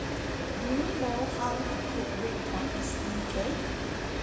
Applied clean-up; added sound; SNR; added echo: none; Train; -3 dB; reverberation time 2.4 s.